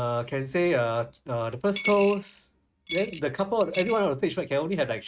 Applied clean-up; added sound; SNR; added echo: neural mask model RNNoise.